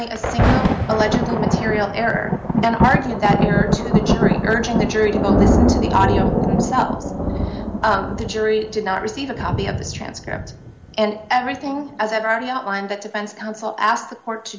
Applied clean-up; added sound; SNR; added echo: none; Thunder; -1 dB; none.